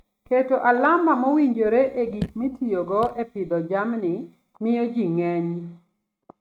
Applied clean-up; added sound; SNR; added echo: neural mask model RNNoise.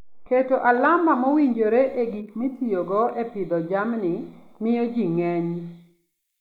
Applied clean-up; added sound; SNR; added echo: neural mask model Resemble Enhance denoiser.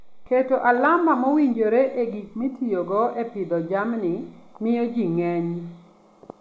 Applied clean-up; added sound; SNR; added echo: none; none; none; none.